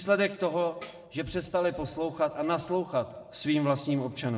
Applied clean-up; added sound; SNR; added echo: none; Tambourine; 12 dB; reverberation time 1.0 s.